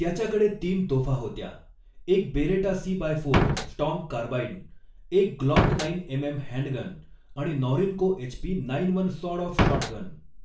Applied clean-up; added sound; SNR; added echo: none; Slam; -4 dB; reverberation time 0.3 s.